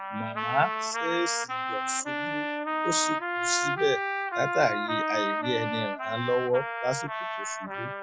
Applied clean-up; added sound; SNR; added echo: classical method Wiener filter.